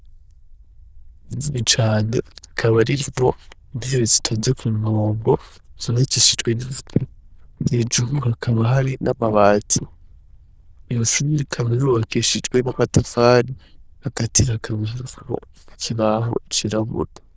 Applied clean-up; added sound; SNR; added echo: neural diffusion model UNIVERSE++.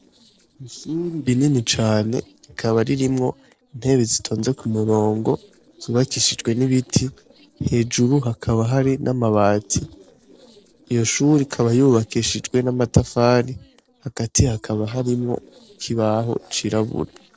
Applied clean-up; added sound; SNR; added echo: neural separator model SepFormer DNS4.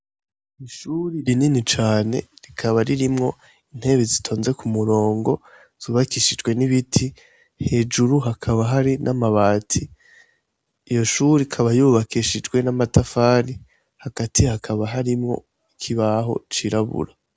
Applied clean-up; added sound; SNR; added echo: none; none; none; none.